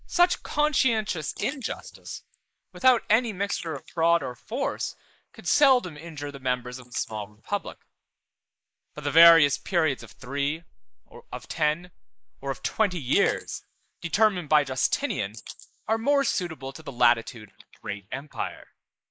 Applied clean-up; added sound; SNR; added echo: neural mask model Resemble Enhance denoiser.